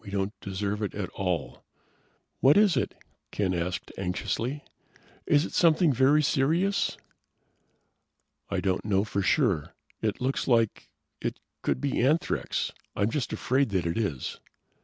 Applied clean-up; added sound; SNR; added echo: none; none; none; none.